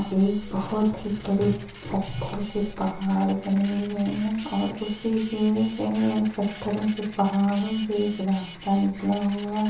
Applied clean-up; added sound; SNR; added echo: none; Printer; 20 dB; reverberation time 0.6 s.